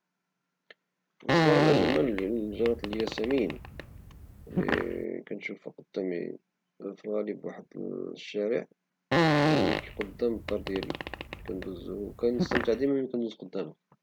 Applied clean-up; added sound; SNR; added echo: none; Fart; -2 dB; none.